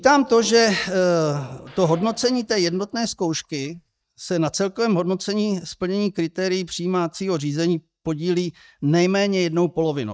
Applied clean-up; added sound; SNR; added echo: neural mask model DeepFilterNet 3.